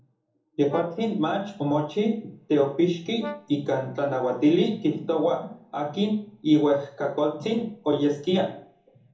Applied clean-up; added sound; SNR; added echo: none; Brass instrument; 18 dB; reverberation time 1.0 s.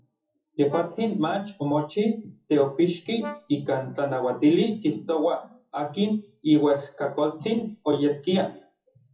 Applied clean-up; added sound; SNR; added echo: classical method WPE with log-MMSE.